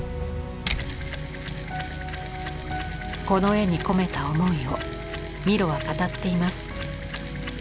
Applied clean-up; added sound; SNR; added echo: none; Mechanisms; 5 dB; none.